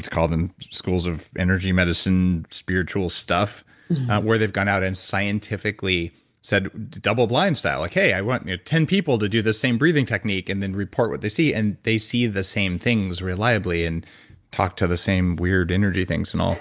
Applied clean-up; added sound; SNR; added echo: none; none; none; none.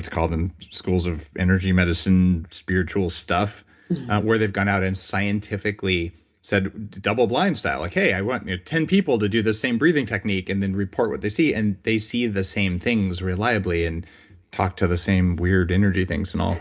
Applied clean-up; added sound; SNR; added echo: none; none; none; reverberation time 0.3 s.